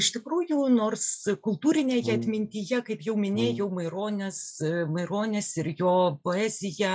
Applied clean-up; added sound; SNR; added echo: classical method log-MMSE.